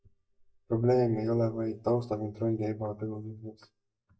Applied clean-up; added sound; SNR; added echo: neural mask model DeepFilterNet 3.